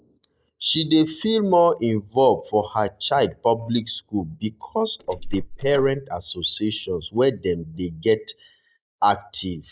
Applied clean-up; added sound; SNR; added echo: neural mask model Resemble Enhance denoiser.